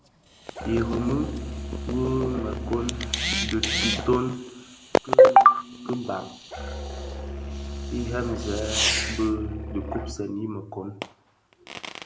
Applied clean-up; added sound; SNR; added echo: none; Musical instrument + Fireworks; 8 dB; none.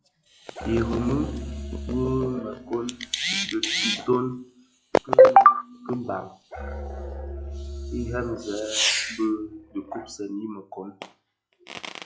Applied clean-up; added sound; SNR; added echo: classical method log-MMSE.